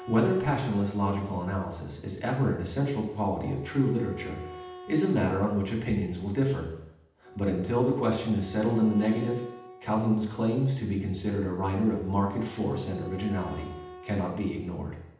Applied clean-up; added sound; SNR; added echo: none; Wind instrument, woodwind instrument; 19 dB; reverberation time 0.8 s.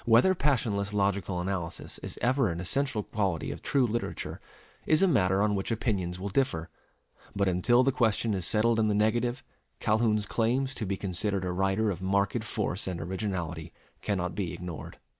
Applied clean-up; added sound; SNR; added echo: none; none; none; none.